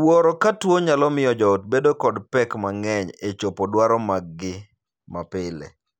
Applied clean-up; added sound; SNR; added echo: none; none; none; none.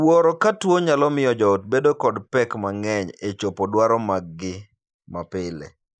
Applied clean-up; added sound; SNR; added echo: neural mask model Resemble Enhance denoiser.